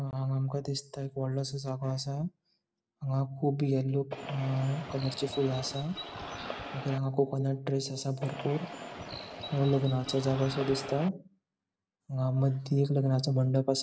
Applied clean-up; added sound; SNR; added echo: none; Bird; 10 dB; none.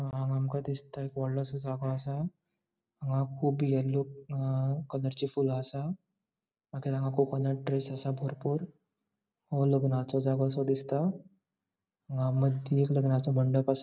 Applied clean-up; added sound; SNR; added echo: none; none; none; none.